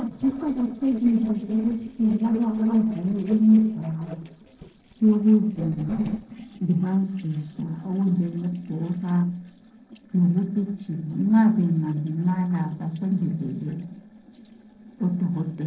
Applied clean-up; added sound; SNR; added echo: neural separator model SepFormer DNS4.